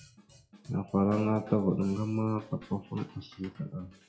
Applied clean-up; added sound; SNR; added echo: classical method WPE with log-MMSE.